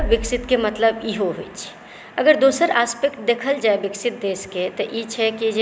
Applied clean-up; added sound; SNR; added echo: none; Bass drum; 15 dB; none.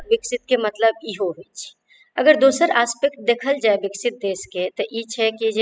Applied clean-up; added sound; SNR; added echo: classical method spectral subtraction.